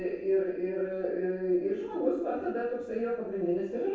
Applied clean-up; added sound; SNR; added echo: neural separator model SepFormer DNS4.